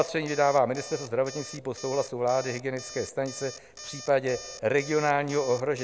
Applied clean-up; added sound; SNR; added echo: none; Alarm; 16 dB; none.